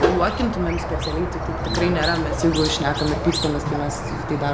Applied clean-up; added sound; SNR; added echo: none; Squeak; 1 dB; none.